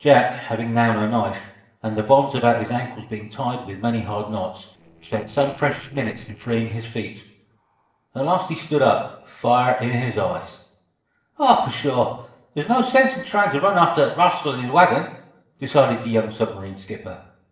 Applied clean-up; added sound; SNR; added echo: neural separator model SepFormer DNS4.